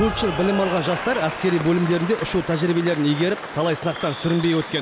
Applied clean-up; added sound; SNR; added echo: none; Applause / Cheering; 9 dB; none.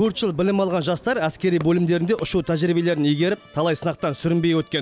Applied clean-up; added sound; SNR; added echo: none; none; none; none.